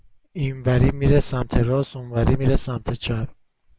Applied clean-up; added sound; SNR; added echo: none; none; none; none.